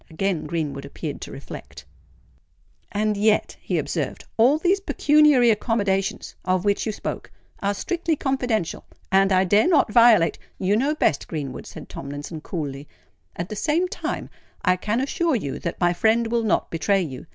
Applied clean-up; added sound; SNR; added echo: none; none; none; none.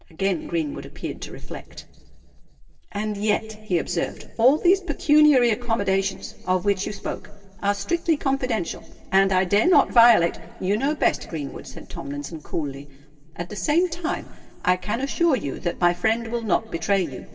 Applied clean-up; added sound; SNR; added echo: none; none; none; reverberation time 2.9 s.